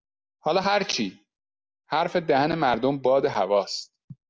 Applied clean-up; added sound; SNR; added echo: none; none; none; none.